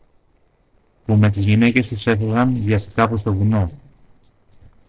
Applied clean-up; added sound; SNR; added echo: neural separator model SepFormer DNS4.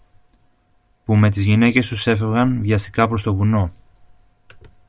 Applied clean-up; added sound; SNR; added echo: none; none; none; none.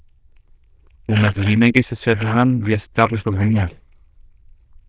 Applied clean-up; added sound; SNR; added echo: neural diffusion model UNIVERSE++.